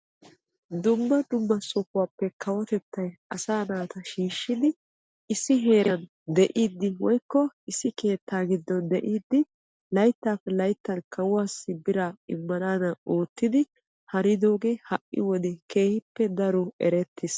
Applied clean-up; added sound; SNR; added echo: none; none; none; none.